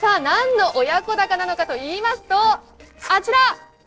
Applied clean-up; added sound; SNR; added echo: neural separator model SepFormer DNS4.